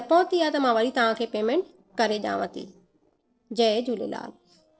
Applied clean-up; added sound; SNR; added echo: neural separator model SepFormer DNS4.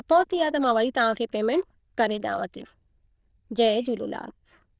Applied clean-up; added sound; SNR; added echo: neural diffusion model UNIVERSE++.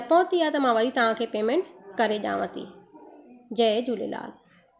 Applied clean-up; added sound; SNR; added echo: none; none; none; none.